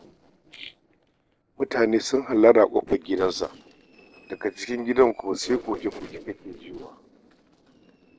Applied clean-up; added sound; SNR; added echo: neural separator model SepFormer DNS4.